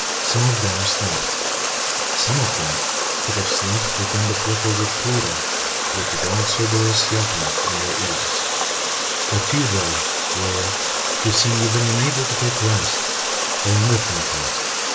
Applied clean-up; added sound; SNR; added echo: none; Water; -2 dB; reverberation time 0.1 s.